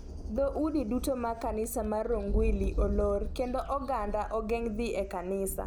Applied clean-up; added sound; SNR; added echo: none; Thunder; 4 dB; none.